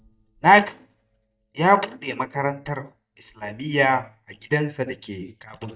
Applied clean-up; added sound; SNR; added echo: neural mask model DeepFilterNet 3.